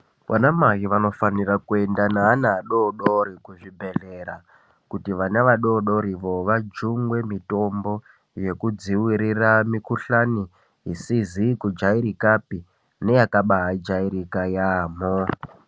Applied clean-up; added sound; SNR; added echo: none; none; none; none.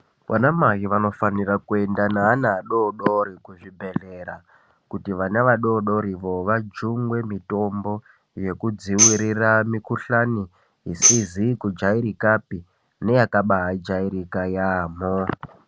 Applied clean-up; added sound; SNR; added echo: none; Tambourine; 1 dB; none.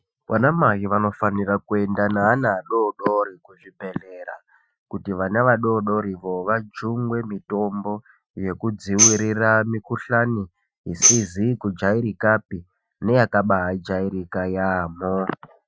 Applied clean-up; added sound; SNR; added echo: classical method Wiener filter.